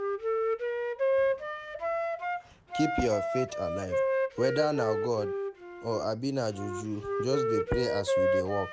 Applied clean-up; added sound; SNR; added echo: none; Wind instrument, woodwind instrument; -2 dB; none.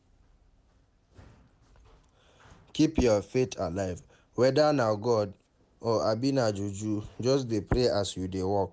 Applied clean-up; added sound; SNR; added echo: none; none; none; none.